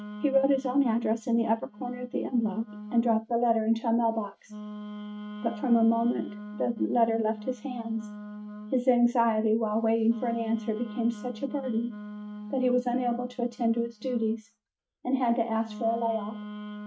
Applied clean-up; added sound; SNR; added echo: neural mask model RNNoise.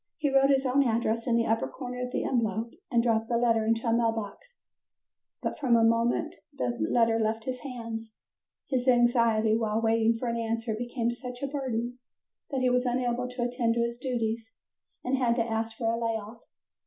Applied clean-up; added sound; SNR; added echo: none; none; none; none.